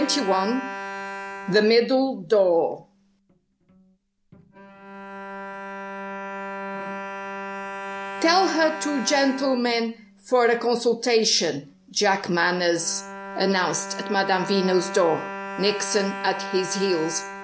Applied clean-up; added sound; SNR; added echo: none; Bowed string instrument; 11 dB; none.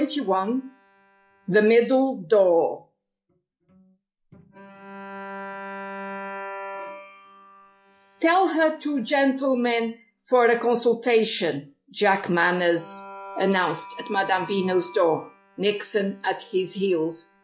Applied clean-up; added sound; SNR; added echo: classical method log-MMSE.